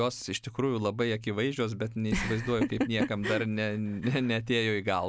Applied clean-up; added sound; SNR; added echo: none; none; none; none.